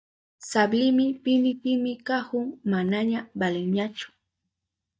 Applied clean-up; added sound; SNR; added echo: neural mask model DeepFilterNet 3.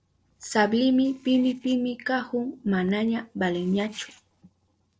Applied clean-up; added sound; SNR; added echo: neural separator model SepFormer DNS4.